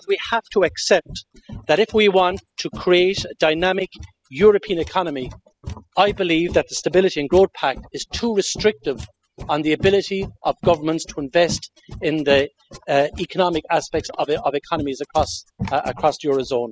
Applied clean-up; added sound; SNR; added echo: classical method spectral subtraction.